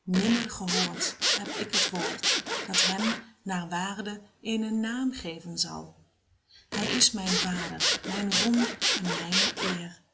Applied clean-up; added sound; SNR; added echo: none; Zipper (clothing) / Sawing; -2 dB; none.